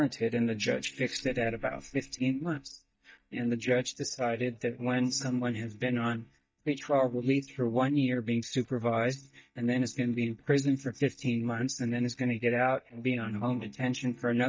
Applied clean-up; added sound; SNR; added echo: neural mask model DeepFilterNet 3.